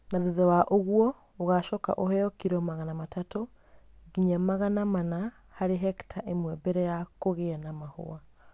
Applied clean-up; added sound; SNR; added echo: none; none; none; none.